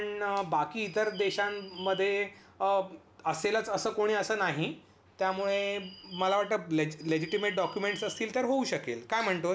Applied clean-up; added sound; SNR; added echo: none; Bird; 16 dB; none.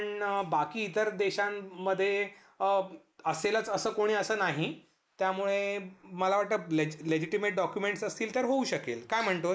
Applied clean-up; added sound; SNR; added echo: neural mask model Resemble Enhance denoiser.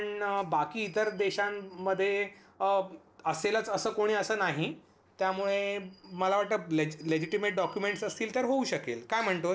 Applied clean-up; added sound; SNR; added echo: neural separator model SepFormer DNS4.